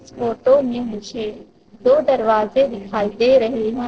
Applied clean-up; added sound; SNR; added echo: neural separator model SepFormer DNS4.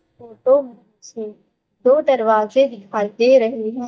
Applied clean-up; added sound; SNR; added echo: neural mask model DeepFilterNet 3.